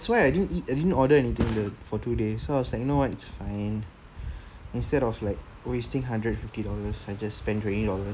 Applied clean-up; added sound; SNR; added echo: none; Thump, thud; 17 dB; none.